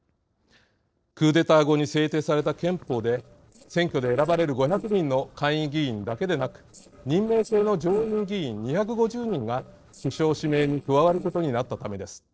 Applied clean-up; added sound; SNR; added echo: neural separator model SepFormer DNS4.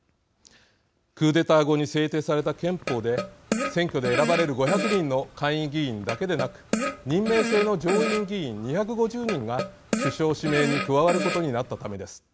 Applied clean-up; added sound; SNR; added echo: none; Fart; 6 dB; none.